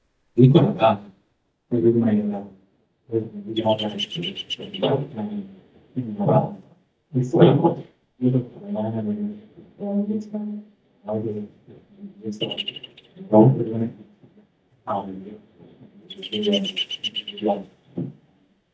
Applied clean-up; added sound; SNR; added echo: neural mask model DeepFilterNet 3.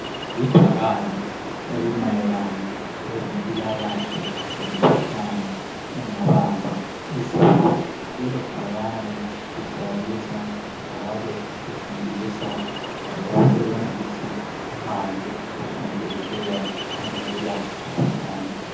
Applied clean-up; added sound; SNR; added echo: none; Ocean; 7 dB; reverberation time 0.7 s.